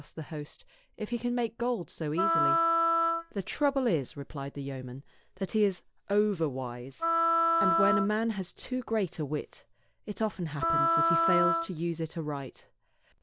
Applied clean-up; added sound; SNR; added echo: none; Wind instrument, woodwind instrument; -3 dB; none.